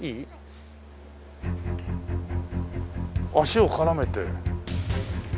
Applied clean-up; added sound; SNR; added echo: none; Musical instrument; 18 dB; none.